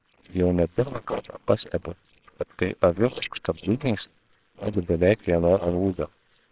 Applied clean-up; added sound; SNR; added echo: neural separator model SepFormer WHAMR!.